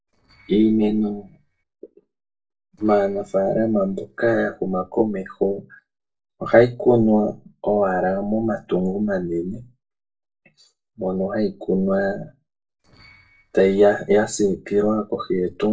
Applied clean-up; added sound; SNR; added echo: neural separator model SepFormer DNS4.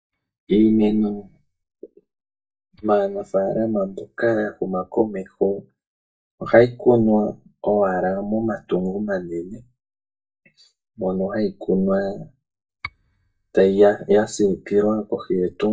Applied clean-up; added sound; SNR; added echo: neural mask model DeepFilterNet 3.